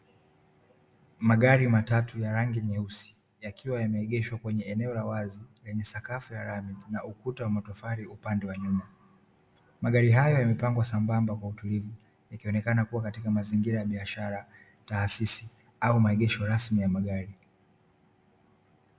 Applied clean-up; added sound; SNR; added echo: none; none; none; none.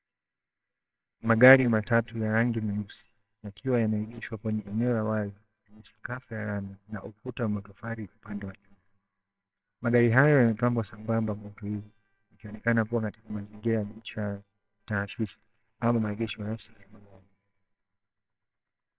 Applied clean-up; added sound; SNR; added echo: neural separator model SepFormer WHAMR!.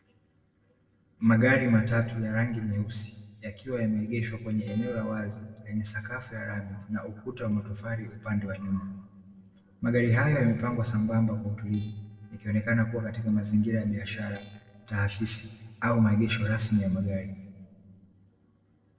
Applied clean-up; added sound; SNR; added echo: neural separator model SepFormer DNS4.